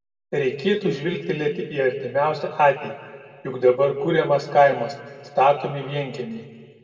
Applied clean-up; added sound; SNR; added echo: none; none; none; reverberation time 1.3 s.